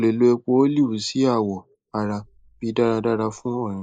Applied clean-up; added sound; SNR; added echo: neural mask model Resemble Enhance denoiser.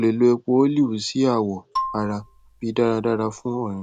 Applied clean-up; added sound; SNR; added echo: none; Marimba, xylophone; 11 dB; none.